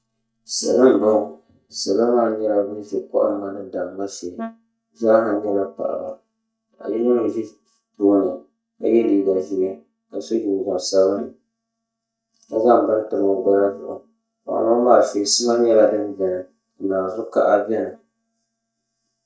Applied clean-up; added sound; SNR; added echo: neural mask model DeepFilterNet 3.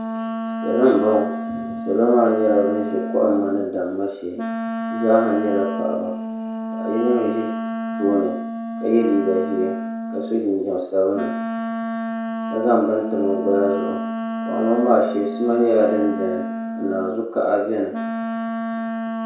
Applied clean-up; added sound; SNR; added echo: none; Wind instrument, woodwind instrument; 6 dB; reverberation time 0.6 s.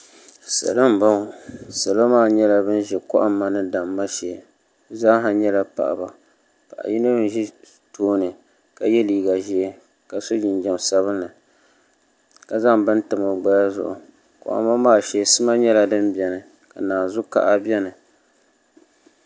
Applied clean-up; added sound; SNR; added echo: none; none; none; none.